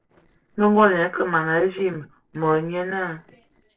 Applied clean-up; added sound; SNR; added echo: neural separator model SepFormer DNS4.